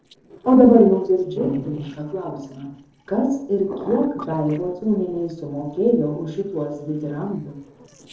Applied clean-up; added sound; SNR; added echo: neural separator model SepFormer DNS4.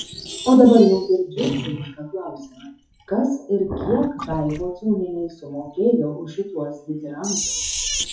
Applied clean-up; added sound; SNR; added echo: classical method WPE with log-MMSE.